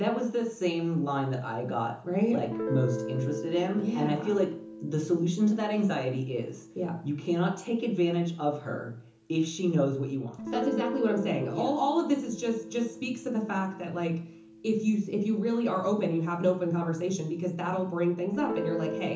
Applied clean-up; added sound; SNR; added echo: none; Guitar; 11 dB; reverberation time 0.7 s.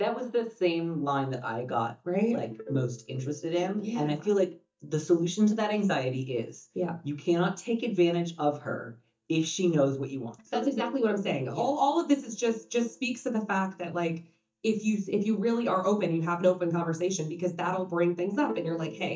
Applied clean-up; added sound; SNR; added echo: neural mask model DeepFilterNet 3.